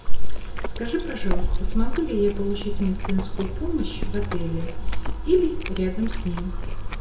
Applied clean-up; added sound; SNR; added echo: none; Chewing, mastication; 17 dB; reverberation time 0.2 s.